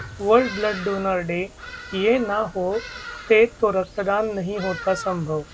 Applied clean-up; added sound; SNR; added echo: none; Bird vocalization, bird call, bird song; 15 dB; none.